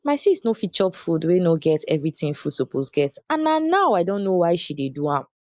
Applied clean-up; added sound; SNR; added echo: neural mask model Resemble Enhance denoiser.